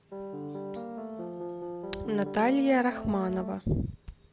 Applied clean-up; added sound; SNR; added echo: none; Piano; 8 dB; none.